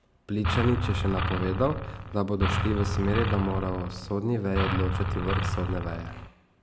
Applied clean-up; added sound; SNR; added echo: none; Engine; 0 dB; none.